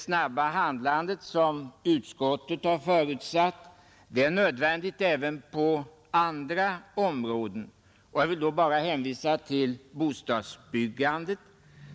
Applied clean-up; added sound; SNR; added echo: none; none; none; none.